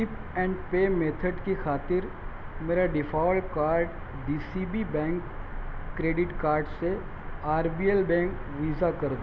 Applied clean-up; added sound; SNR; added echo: none; none; none; none.